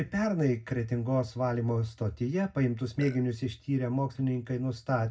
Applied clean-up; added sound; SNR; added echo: none; Burping, eructation; 20 dB; reverberation time 0.4 s.